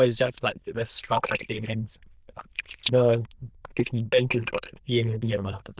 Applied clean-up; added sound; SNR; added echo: neural diffusion model UNIVERSE++.